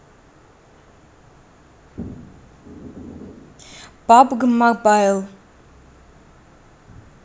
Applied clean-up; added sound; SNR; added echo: none; none; none; none.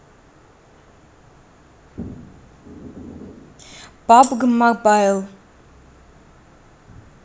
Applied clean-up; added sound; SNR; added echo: none; Tambourine; 17 dB; none.